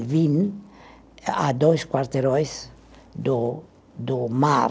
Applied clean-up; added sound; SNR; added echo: none; none; none; none.